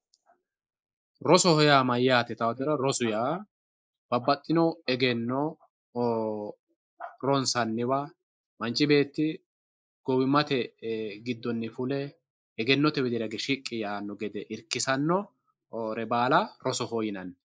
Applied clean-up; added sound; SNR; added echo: neural mask model Resemble Enhance denoiser.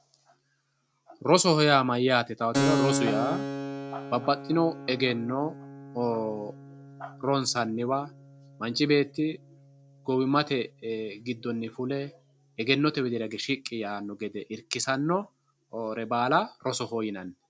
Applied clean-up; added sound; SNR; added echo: none; Keyboard (musical); 9 dB; none.